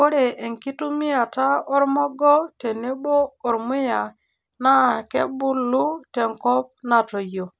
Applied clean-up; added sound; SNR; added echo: none; none; none; none.